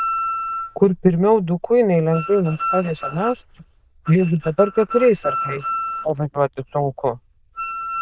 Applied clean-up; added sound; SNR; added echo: neural diffusion model UNIVERSE++.